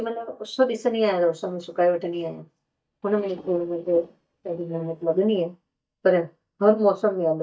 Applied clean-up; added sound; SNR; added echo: neural mask model DeepFilterNet 3.